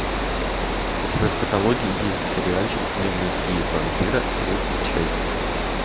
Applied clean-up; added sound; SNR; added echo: none; Water; -3 dB; none.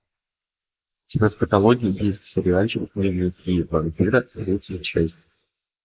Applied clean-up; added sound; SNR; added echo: neural mask model Resemble Enhance denoiser.